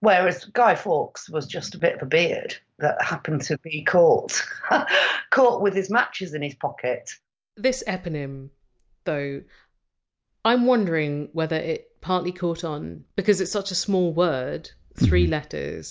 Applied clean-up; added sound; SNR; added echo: none; none; none; none.